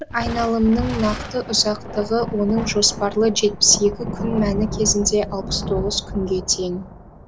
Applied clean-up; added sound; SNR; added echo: none; Thunder; 8 dB; none.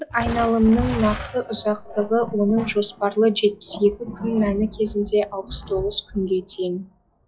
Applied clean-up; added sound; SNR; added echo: classical method log-MMSE.